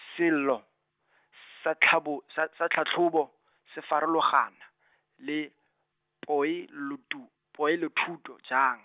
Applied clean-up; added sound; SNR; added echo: none; none; none; none.